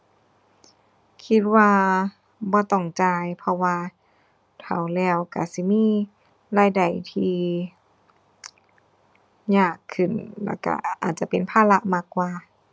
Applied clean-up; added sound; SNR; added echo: none; none; none; none.